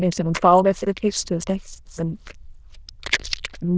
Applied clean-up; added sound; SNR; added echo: neural diffusion model UNIVERSE++.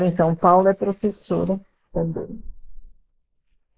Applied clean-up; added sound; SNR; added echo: neural mask model Resemble Enhance denoiser.